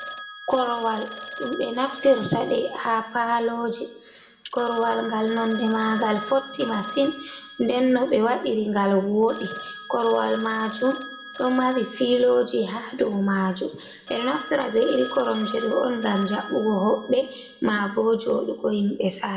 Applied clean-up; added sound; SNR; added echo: none; Telephone; 10 dB; reverberation time 0.8 s.